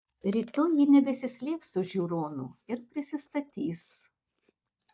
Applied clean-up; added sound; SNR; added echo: neural mask model DeepFilterNet 3.